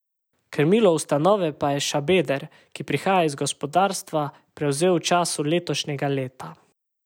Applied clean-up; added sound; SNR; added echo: none; none; none; none.